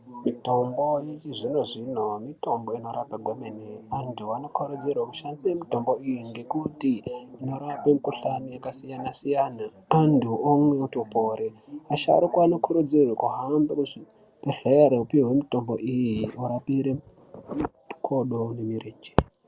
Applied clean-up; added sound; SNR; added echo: none; none; none; none.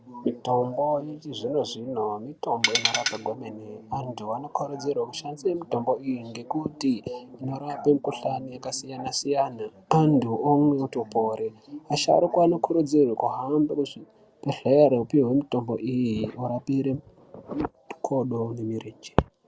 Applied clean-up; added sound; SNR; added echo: none; Tools; 0 dB; none.